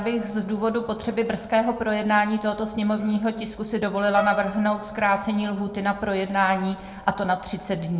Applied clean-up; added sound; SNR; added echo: none; Piano; 17 dB; reverberation time 0.5 s.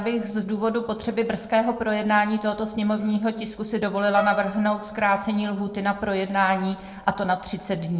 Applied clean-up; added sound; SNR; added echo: neural separator model SepFormer DNS4.